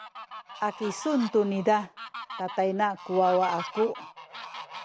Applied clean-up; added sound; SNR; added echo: none; Fowl; 13 dB; none.